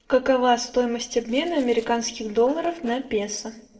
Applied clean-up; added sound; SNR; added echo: neural separator model SepFormer DNS4.